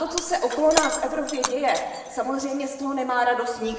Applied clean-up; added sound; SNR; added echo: none; Shatter; 9 dB; reverberation time 1.8 s.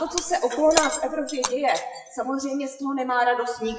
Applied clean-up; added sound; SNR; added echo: classical method WPE with log-MMSE.